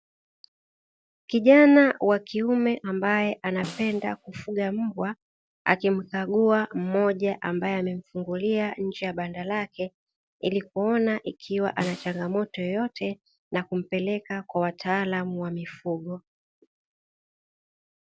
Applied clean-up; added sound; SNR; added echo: none; Snare drum; 18 dB; none.